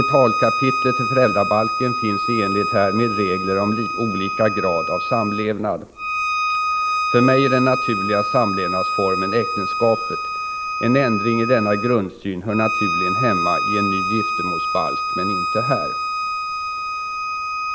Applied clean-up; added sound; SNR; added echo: none; Bowed string instrument; 1 dB; none.